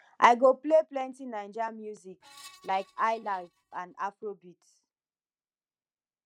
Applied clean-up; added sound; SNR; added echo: neural mask model RNNoise.